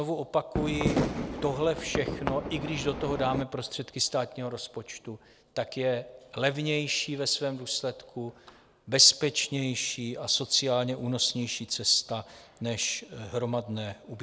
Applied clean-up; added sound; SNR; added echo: none; Fireworks; 2 dB; none.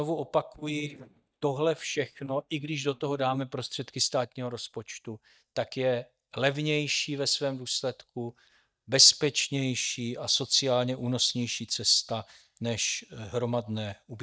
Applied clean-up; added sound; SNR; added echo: neural mask model DeepFilterNet 3.